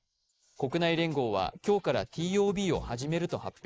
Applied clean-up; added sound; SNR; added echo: neural mask model Resemble Enhance denoiser.